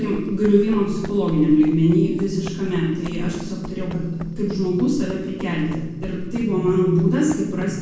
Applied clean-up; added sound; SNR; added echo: none; Run; 14 dB; reverberation time 1.1 s.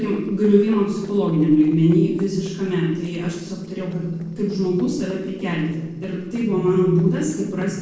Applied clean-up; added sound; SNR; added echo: neural separator model SepFormer DNS4.